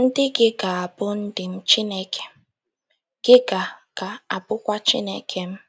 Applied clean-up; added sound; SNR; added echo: none; none; none; none.